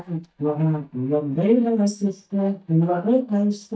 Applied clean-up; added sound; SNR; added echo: neural mask model DeepFilterNet 3.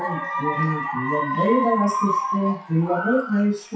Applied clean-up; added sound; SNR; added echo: classical method WPE with log-MMSE.